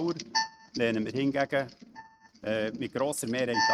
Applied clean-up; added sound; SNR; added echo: neural mask model RNNoise.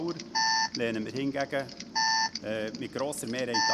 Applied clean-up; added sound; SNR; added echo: none; Alarm; -2 dB; none.